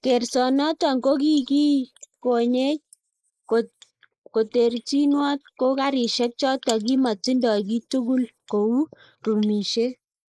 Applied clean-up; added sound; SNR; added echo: neural mask model Resemble Enhance denoiser.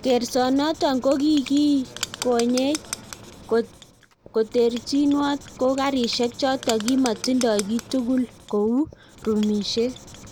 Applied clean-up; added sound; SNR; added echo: none; Writing; 15 dB; none.